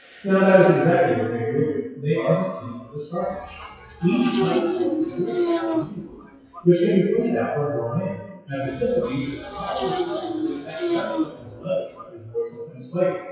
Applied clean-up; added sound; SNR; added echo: classical method WPE with log-MMSE.